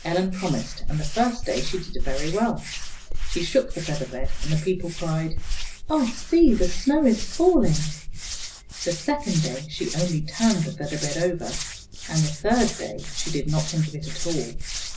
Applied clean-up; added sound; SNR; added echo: none; Hands; 3 dB; reverberation time 0.4 s.